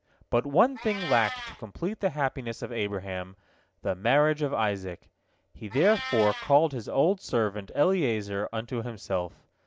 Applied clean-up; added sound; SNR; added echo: none; Meow; 16 dB; none.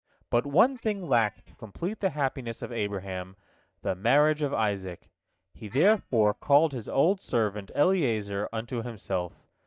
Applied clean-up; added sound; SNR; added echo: neural mask model DeepFilterNet 3.